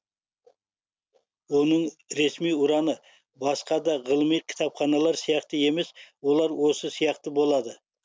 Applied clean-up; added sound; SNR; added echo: none; none; none; none.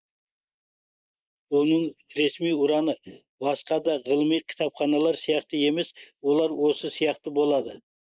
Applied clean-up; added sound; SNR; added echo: neural mask model Resemble Enhance denoiser.